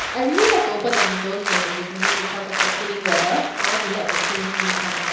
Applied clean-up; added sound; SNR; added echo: none; Applause; -2 dB; reverberation time 1.0 s.